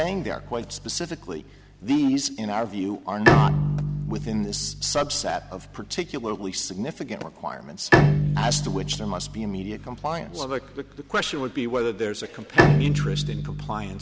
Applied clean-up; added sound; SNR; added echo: none; Bowed string instrument; -2 dB; none.